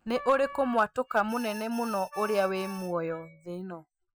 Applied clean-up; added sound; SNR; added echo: classical method Wiener filter.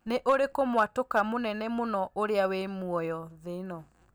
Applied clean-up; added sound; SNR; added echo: none; none; none; none.